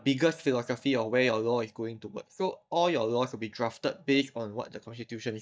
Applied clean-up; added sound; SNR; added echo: neural mask model DeepFilterNet 3.